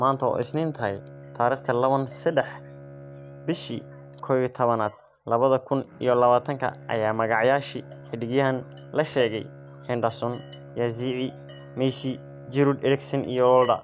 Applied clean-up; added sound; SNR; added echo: none; Bowed string instrument; 19 dB; none.